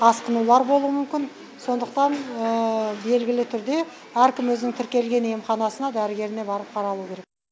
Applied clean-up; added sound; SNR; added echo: none; none; none; none.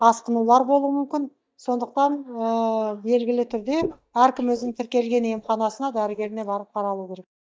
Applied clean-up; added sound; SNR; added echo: neural mask model DeepFilterNet 3.